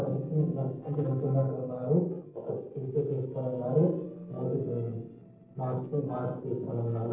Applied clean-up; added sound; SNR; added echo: neural separator model SepFormer DNS4.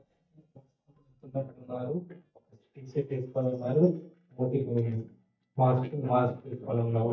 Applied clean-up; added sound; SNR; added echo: neural mask model DeepFilterNet 3.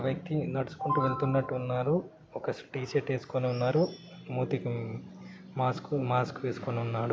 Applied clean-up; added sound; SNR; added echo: none; none; none; none.